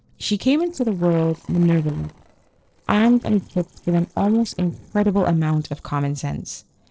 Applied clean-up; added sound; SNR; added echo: neural separator model SepFormer DNS4.